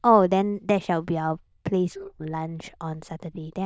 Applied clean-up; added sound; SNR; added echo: neural diffusion model UNIVERSE++.